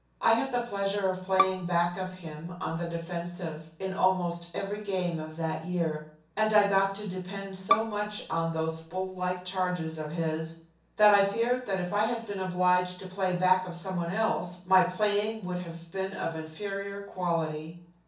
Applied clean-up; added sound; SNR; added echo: none; Bowed string instrument; 5 dB; reverberation time 0.6 s.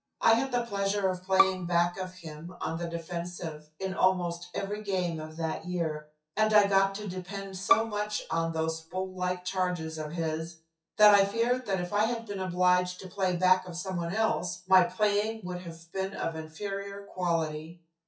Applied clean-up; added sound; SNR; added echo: classical method WPE with log-MMSE.